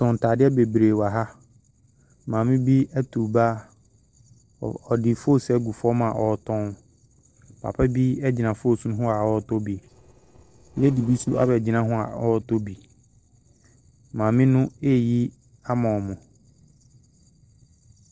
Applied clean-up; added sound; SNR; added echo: neural separator model SepFormer DNS4.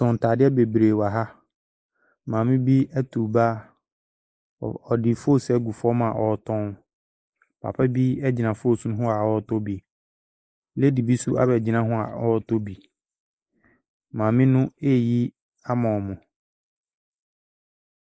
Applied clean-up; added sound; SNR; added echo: neural mask model Resemble Enhance denoiser.